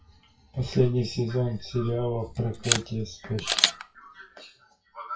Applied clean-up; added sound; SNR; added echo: classical method WPE with log-MMSE.